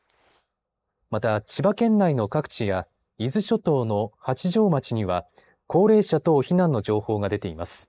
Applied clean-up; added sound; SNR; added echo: neural mask model Resemble Enhance denoiser.